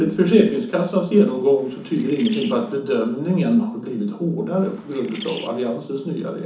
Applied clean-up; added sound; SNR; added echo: none; Bird; 18 dB; reverberation time 0.8 s.